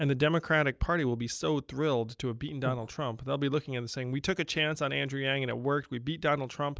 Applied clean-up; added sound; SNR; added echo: neural mask model DeepFilterNet 3.